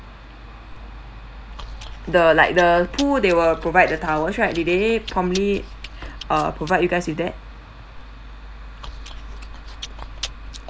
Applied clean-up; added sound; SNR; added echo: none; Chewing, mastication; 13 dB; none.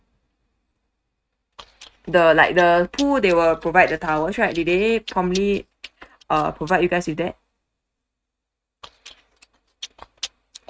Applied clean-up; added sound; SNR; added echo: neural mask model RNNoise.